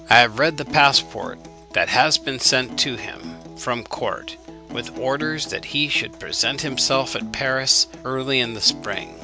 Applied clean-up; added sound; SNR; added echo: none; Acoustic guitar; 16 dB; none.